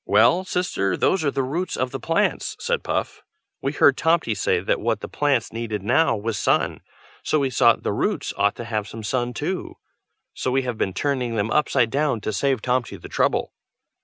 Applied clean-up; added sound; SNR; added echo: none; none; none; none.